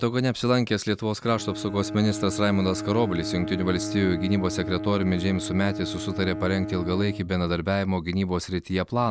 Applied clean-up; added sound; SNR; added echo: none; Bowed string instrument; 9 dB; none.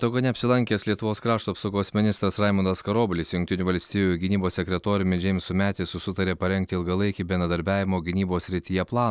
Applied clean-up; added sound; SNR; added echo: none; none; none; none.